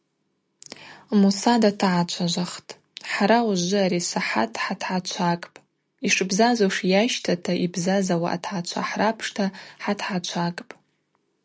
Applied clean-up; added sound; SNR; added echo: none; none; none; none.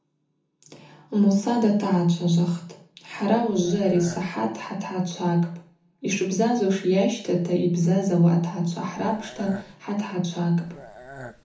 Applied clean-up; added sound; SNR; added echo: none; Burping, eructation; 18 dB; reverberation time 0.6 s.